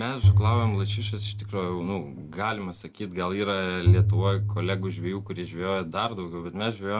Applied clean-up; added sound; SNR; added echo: none; Bowed string instrument; -4 dB; none.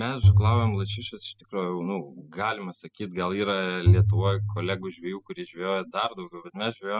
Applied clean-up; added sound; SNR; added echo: classical method spectral subtraction.